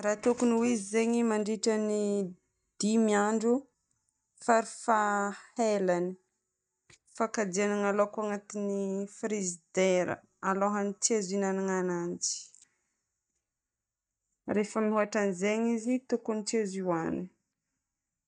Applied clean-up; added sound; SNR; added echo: neural mask model DeepFilterNet 3.